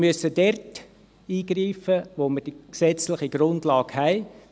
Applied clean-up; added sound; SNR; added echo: none; none; none; none.